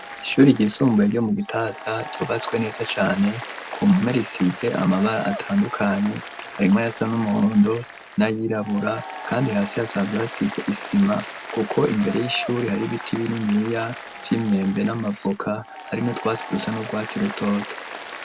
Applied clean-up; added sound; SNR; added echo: none; Applause; 13 dB; none.